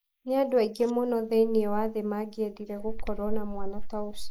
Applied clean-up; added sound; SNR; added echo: neural mask model Resemble Enhance denoiser.